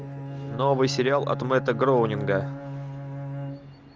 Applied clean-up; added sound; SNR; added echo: none; Bowed string instrument; 6 dB; none.